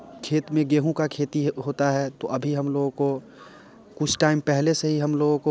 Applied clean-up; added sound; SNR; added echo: none; none; none; none.